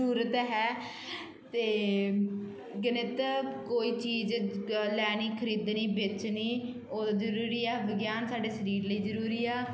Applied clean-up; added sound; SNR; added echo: none; Telephone; 14 dB; none.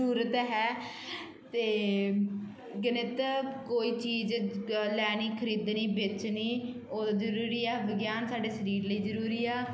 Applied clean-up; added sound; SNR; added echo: none; none; none; none.